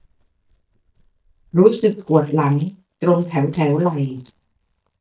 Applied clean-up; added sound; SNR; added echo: neural mask model DeepFilterNet 3.